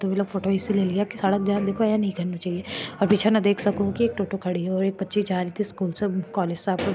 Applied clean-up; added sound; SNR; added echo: none; Organ; 18 dB; none.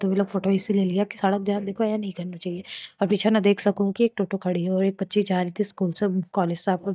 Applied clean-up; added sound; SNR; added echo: neural mask model DeepFilterNet 3.